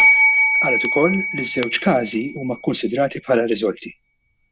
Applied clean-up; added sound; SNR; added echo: none; Bell; -1 dB; none.